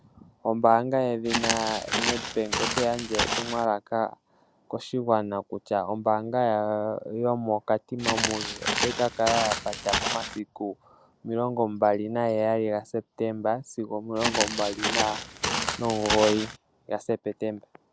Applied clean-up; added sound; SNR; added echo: none; Walk, footsteps; 1 dB; none.